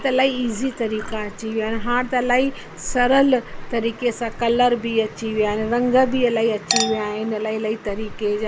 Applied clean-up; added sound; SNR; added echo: none; Chink, clink; 10 dB; none.